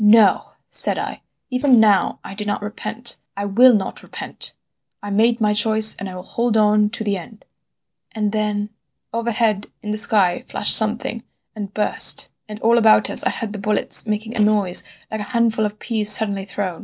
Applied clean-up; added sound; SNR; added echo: neural separator model SepFormer DNS4.